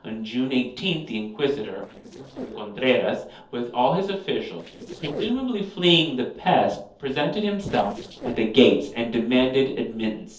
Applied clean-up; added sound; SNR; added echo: neural separator model SepFormer DNS4.